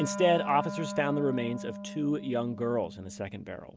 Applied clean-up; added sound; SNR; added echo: none; Wind instrument, woodwind instrument; 9 dB; none.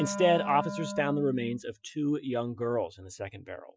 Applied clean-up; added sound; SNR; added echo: classical method Wiener filter.